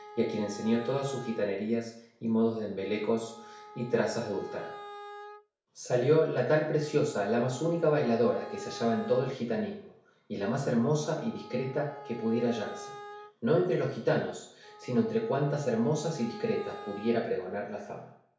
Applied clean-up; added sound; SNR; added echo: none; Wind instrument, woodwind instrument; 17 dB; reverberation time 0.6 s.